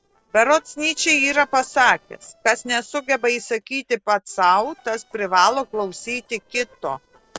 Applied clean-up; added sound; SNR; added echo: neural separator model SepFormer DNS4.